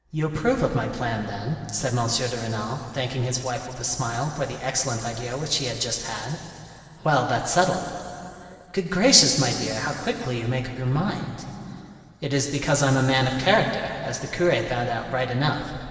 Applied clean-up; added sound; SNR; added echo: none; none; none; reverberation time 2.7 s.